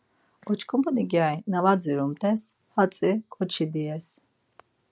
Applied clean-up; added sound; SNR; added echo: none; none; none; none.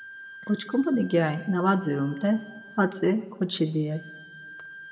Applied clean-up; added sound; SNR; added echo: none; Bowed string instrument; 19 dB; reverberation time 1.0 s.